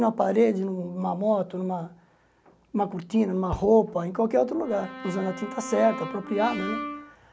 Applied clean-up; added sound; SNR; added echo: none; Brass instrument; 10 dB; none.